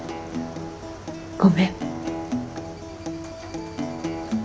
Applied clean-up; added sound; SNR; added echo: none; Acoustic guitar; 4 dB; none.